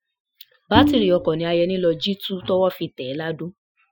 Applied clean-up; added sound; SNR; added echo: classical method Wiener filter.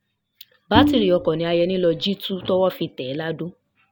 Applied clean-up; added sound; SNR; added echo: none; Bowed string instrument; 2 dB; none.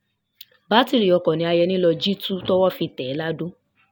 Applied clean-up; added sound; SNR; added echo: none; none; none; none.